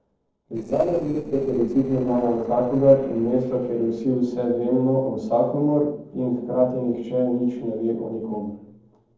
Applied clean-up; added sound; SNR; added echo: neural separator model SepFormer DNS4.